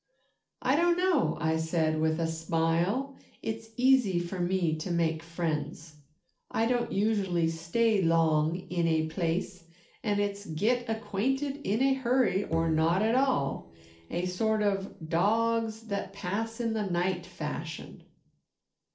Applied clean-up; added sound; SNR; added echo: neural separator model SepFormer DNS4.